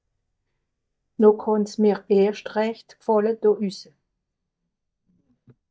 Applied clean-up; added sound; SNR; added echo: neural mask model DeepFilterNet 3.